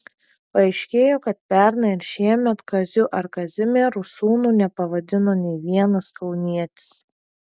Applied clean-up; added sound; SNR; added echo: none; none; none; none.